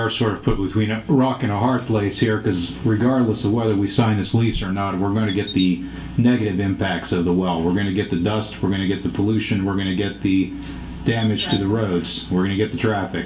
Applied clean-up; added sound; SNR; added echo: none; Chirp, tweet; 15 dB; reverberation time 0.3 s.